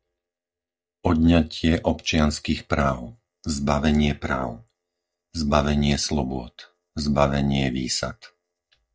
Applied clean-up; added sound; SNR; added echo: neural mask model DeepFilterNet 3.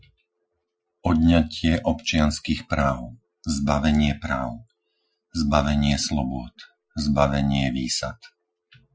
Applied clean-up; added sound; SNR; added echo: classical method Wiener filter.